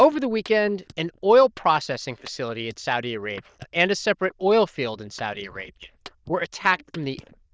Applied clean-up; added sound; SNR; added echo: neural diffusion model UNIVERSE++.